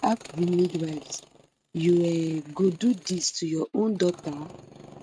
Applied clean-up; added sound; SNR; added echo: neural mask model RNNoise.